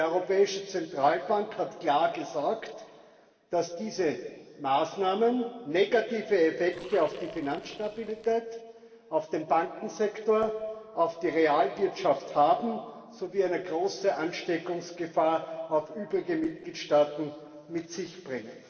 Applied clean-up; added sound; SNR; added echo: neural separator model SepFormer DNS4.